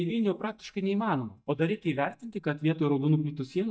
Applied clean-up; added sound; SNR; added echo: neural mask model DeepFilterNet 3.